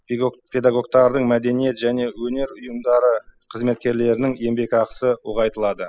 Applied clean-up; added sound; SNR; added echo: classical method spectral subtraction.